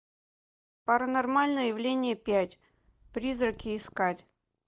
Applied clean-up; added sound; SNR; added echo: neural mask model DeepFilterNet 3.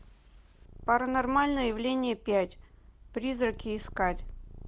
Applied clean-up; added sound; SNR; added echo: none; Purr; 14 dB; none.